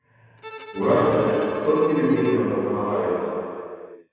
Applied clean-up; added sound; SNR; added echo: none; Bowed string instrument; 18 dB; reverberation time 2.1 s.